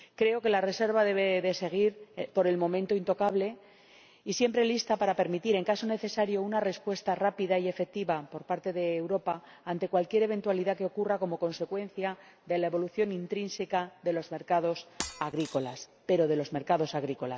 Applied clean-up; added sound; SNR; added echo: none; Shatter; 14 dB; none.